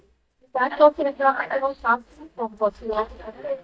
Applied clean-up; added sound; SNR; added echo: neural mask model DeepFilterNet 3.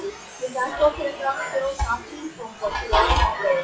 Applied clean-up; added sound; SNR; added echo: classical method WPE with log-MMSE.